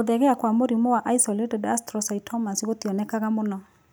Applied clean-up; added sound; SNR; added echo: none; none; none; none.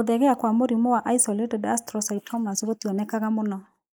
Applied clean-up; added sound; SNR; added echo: neural mask model Resemble Enhance denoiser.